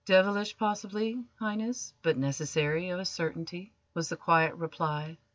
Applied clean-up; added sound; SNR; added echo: none; none; none; none.